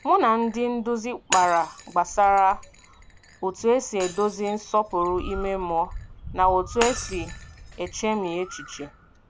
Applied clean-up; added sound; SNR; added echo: none; Bird + Shatter; 12 dB; none.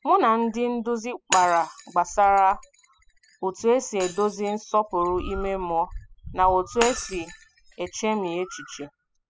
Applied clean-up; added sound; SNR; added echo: classical method spectral subtraction.